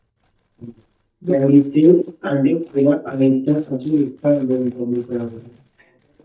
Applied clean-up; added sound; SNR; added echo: neural mask model DeepFilterNet 3.